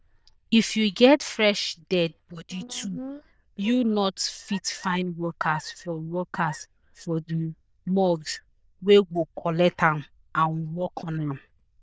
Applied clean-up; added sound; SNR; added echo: neural diffusion model UNIVERSE++.